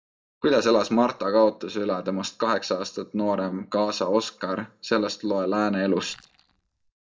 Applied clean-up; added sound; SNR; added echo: neural mask model DeepFilterNet 3.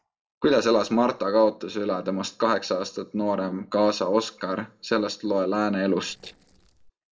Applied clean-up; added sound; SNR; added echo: neural separator model SepFormer DNS4.